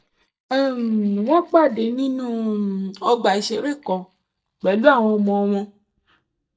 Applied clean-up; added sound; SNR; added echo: neural mask model DeepFilterNet 3.